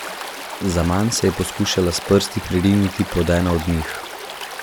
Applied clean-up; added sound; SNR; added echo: none; Stream; 11 dB; none.